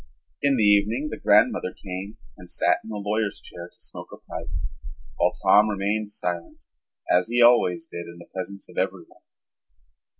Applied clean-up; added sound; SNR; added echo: none; none; none; none.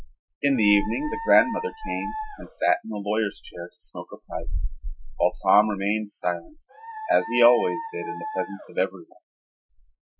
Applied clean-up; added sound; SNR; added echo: classical method Wiener filter.